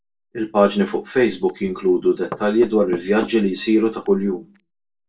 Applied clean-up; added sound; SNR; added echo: neural separator model SepFormer DNS4.